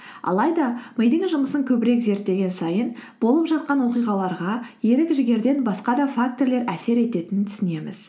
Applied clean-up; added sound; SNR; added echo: none; none; none; none.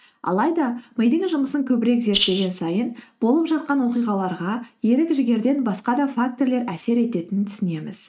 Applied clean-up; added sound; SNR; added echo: neural mask model RNNoise.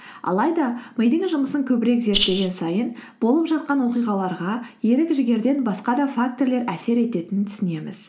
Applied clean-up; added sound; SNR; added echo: none; Rattle (instrument); 1 dB; none.